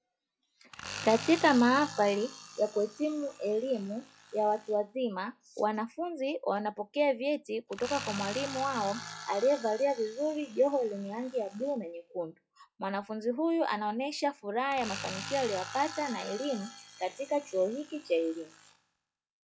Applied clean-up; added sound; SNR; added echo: classical method log-MMSE.